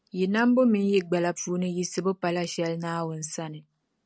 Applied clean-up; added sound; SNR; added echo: none; none; none; none.